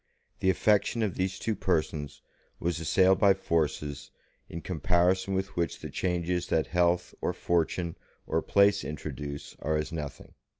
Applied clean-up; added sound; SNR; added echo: none; none; none; none.